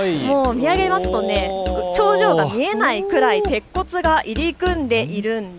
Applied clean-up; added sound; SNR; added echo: none; Musical instrument; 12 dB; none.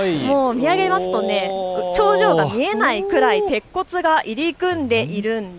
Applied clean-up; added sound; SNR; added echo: none; none; none; none.